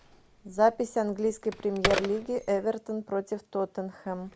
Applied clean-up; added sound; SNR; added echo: none; Telephone; 9 dB; none.